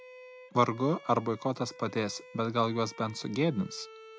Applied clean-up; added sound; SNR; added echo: none; Bowed string instrument; 20 dB; none.